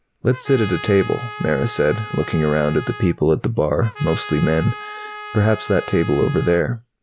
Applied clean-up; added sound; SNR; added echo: none; Trumpet; 14 dB; none.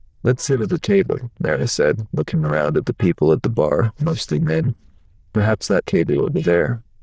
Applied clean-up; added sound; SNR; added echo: neural diffusion model UNIVERSE++.